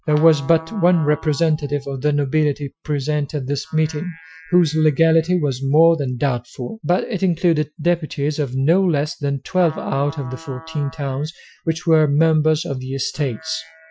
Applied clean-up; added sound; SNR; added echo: classical method Wiener filter.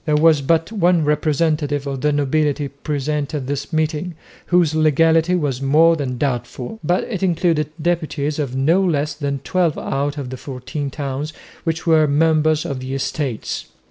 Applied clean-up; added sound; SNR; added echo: none; none; none; none.